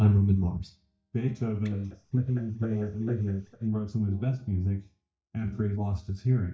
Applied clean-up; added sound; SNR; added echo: neural mask model DeepFilterNet 3.